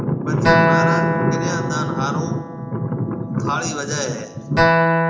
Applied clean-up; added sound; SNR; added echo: none; Acoustic guitar; -2 dB; reverberation time 0.6 s.